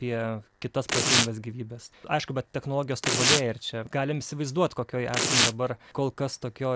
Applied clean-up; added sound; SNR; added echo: none; Tearing; -2 dB; none.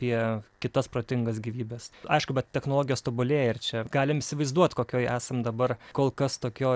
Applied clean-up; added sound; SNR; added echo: none; none; none; none.